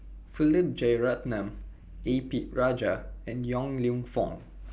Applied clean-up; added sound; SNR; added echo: none; none; none; none.